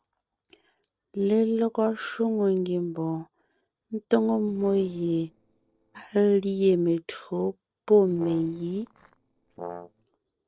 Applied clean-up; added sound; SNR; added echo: neural separator model SepFormer DNS4.